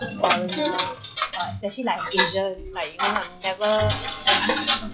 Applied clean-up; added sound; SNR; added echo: classical method log-MMSE.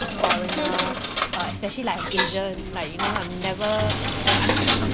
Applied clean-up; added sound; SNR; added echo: none; Coin (dropping); -4 dB; none.